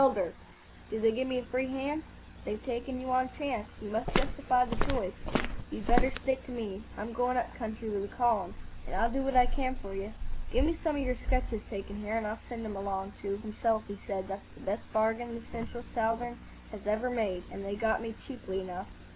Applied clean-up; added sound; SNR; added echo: none; Walk, footsteps; -2 dB; none.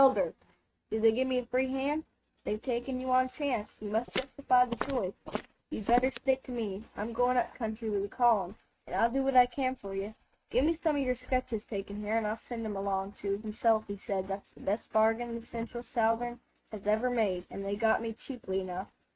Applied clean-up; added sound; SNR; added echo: neural mask model RNNoise.